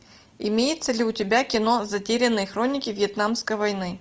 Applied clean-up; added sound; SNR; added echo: none; none; none; none.